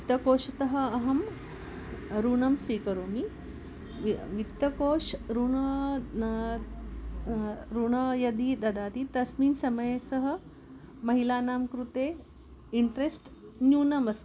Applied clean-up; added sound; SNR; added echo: none; none; none; none.